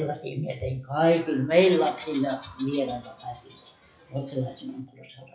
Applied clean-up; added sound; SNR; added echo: classical method WPE with log-MMSE.